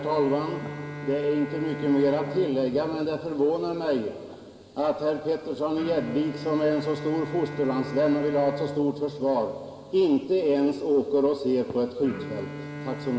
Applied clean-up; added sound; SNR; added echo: none; Bowed string instrument; 13 dB; reverberation time 1.6 s.